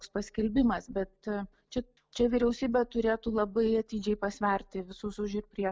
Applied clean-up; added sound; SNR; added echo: none; none; none; none.